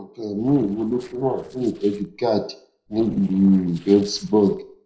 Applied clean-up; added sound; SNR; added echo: neural separator model SepFormer DNS4.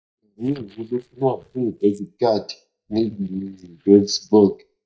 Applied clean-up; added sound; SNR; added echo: neural mask model DeepFilterNet 3.